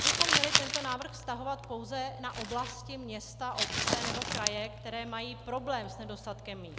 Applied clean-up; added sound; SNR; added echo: none; Crumpling, crinkling; -3 dB; none.